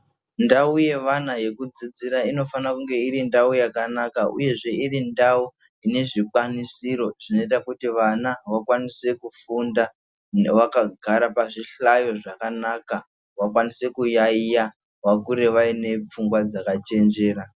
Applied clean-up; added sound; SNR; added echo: none; none; none; none.